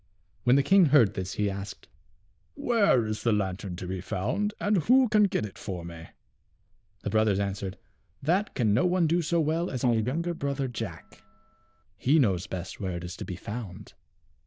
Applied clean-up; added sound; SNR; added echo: neural diffusion model UNIVERSE++.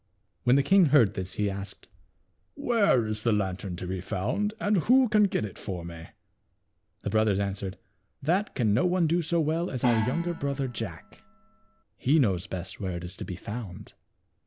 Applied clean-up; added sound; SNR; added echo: none; Gong; 8 dB; none.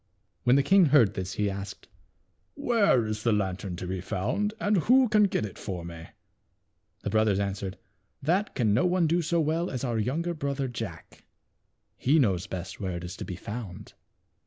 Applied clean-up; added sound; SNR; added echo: none; none; none; none.